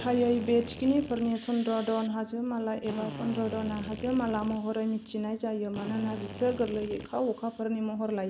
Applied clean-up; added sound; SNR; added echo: none; Drill; 13 dB; none.